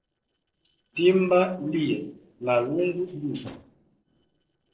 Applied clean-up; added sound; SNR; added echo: neural separator model SepFormer DNS4.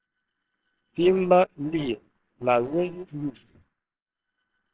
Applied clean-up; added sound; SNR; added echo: neural separator model SepFormer WHAMR!.